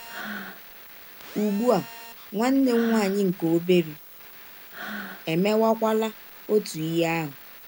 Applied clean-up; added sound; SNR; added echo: none; Breathing + Telephone; 15 dB; none.